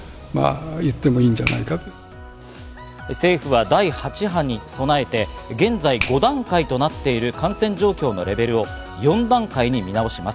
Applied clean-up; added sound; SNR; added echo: none; Finger snapping; 16 dB; none.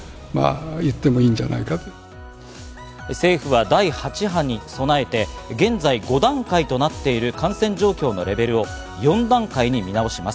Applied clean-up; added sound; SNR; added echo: none; none; none; none.